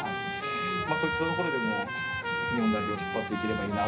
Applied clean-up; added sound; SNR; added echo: none; Trumpet; 0 dB; reverberation time 0.5 s.